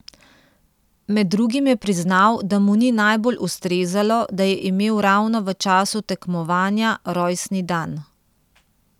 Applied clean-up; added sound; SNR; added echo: none; none; none; none.